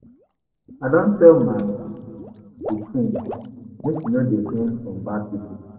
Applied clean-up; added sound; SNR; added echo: neural separator model SepFormer DNS4.